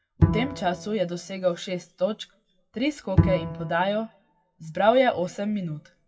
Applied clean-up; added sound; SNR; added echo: classical method WPE with log-MMSE.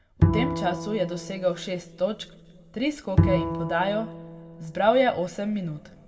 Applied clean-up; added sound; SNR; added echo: none; Bowed string instrument; 1 dB; reverberation time 1.2 s.